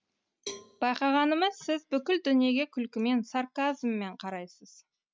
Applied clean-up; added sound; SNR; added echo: none; Cowbell; 19 dB; none.